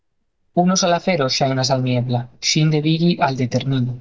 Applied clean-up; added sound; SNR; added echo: neural mask model DeepFilterNet 3.